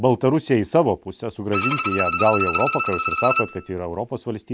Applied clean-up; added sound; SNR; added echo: none; Bowed string instrument; 2 dB; none.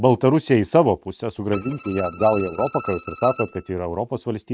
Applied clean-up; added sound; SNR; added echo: neural mask model RNNoise.